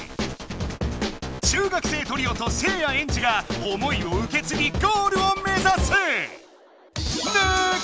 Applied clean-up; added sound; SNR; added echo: none; none; none; none.